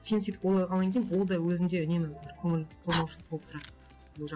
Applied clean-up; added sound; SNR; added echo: none; Fire; 13 dB; none.